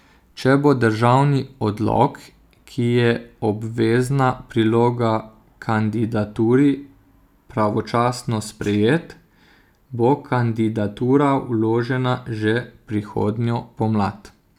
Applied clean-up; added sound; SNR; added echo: none; none; none; none.